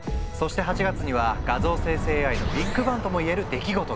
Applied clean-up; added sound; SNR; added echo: none; none; none; none.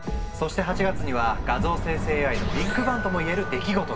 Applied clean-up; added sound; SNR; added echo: none; Door / Bell; 15 dB; reverberation time 1.4 s.